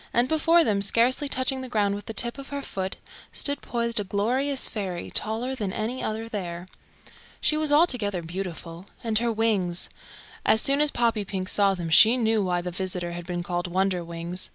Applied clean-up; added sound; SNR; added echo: none; none; none; none.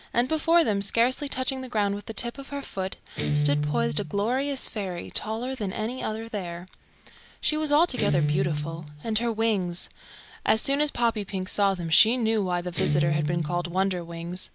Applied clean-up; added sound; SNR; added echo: none; Guitar; 6 dB; none.